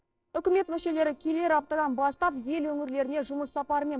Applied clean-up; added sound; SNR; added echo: neural separator model SepFormer DNS4.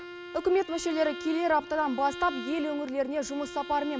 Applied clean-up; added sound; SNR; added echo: none; Bowed string instrument; 12 dB; none.